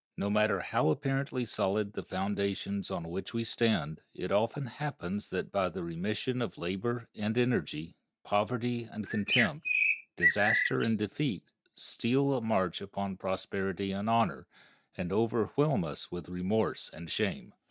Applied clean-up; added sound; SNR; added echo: neural mask model RNNoise.